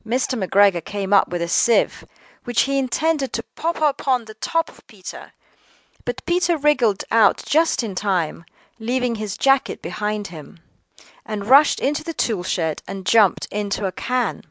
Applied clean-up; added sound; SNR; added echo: none; none; none; none.